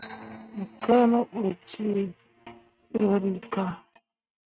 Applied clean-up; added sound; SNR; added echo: neural mask model RNNoise.